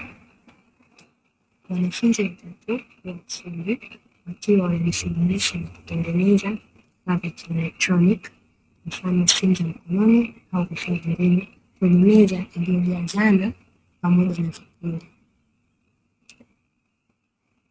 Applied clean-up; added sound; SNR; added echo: neural mask model RNNoise.